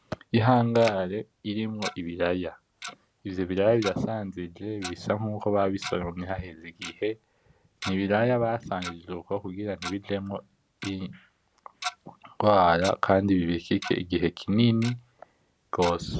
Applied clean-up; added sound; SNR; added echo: none; Tick-tock; 16 dB; none.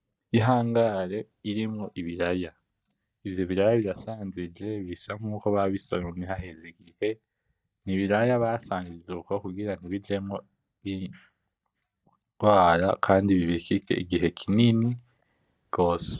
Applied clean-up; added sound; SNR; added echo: neural mask model DeepFilterNet 3.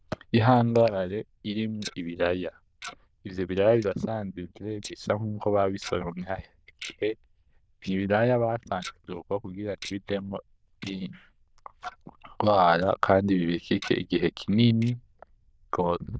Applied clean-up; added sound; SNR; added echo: neural diffusion model UNIVERSE++.